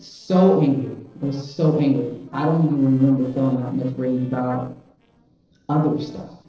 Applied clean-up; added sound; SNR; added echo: neural separator model SepFormer DNS4.